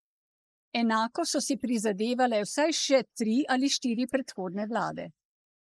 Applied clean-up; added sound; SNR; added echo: neural mask model Resemble Enhance denoiser.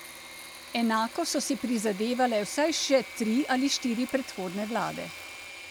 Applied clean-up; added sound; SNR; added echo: none; Engine / Mechanisms; 14 dB; none.